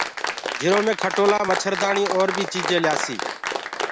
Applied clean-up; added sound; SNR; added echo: none; Applause; 4 dB; none.